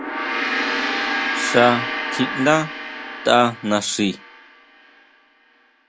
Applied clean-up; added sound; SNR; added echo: none; Gong; 4 dB; none.